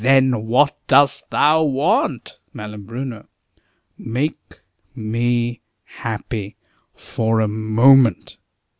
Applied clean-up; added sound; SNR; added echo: none; none; none; none.